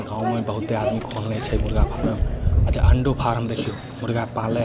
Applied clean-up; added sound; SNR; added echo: none; Microwave oven; -3 dB; none.